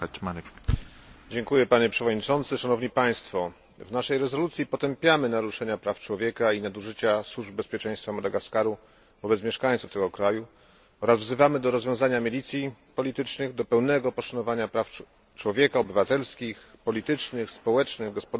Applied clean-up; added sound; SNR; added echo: none; none; none; none.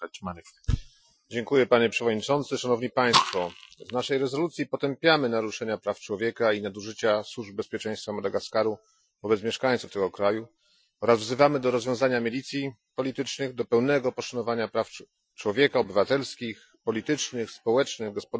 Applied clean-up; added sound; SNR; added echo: classical method Wiener filter.